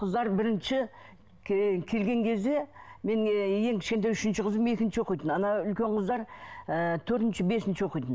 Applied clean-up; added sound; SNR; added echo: none; none; none; none.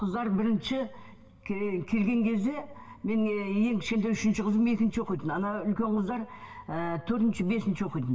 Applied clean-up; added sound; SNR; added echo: none; none; none; reverberation time 1.4 s.